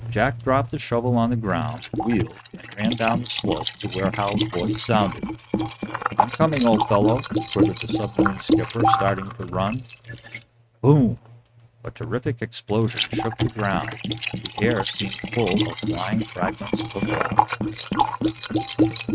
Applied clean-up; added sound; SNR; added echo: neural mask model RNNoise.